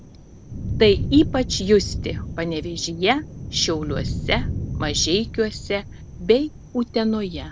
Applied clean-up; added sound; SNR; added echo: none; Thunder; 7 dB; none.